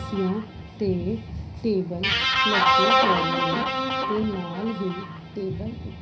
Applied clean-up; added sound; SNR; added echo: none; Guitar; -3 dB; reverberation time 0.4 s.